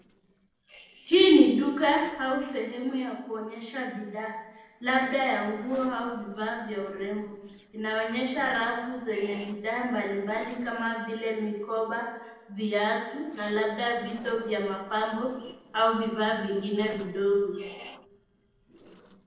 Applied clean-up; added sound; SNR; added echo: neural separator model SepFormer DNS4.